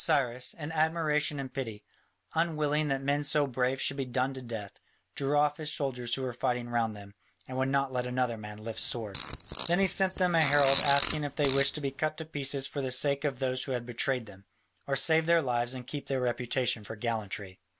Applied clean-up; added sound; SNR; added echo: none; Fart; 4 dB; none.